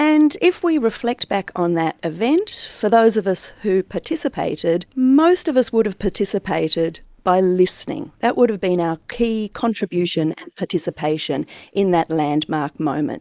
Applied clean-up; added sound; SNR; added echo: neural mask model Resemble Enhance denoiser.